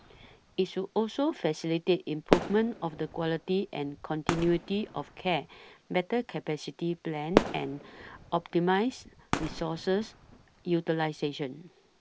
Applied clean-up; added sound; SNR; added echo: none; Fireworks; 6 dB; none.